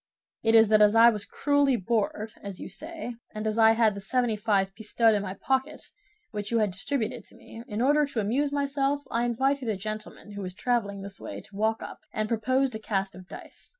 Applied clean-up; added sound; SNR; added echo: none; none; none; none.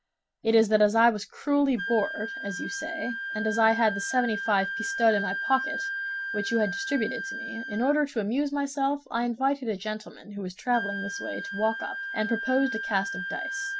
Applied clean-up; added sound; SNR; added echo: none; Wind instrument, woodwind instrument; 7 dB; none.